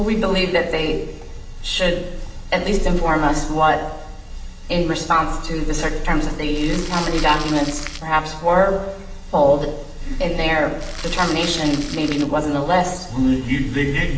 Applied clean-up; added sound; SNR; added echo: none; Crumpling, crinkling; 14 dB; reverberation time 0.9 s.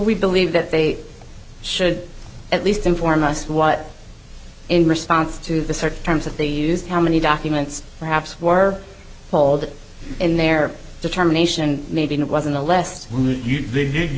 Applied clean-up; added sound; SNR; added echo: none; none; none; none.